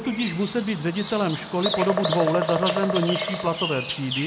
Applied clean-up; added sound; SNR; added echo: none; Bird vocalization, bird call, bird song; 3 dB; none.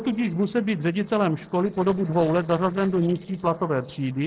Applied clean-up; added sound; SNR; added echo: neural separator model SepFormer DNS4.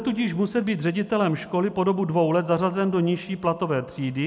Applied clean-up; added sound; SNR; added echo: none; none; none; none.